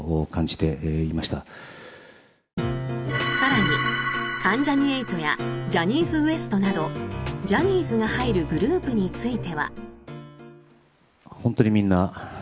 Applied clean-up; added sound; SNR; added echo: none; none; none; none.